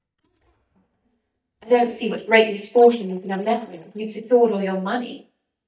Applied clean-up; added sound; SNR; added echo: neural mask model DeepFilterNet 3.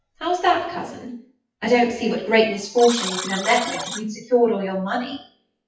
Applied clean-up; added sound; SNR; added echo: classical method WPE with log-MMSE.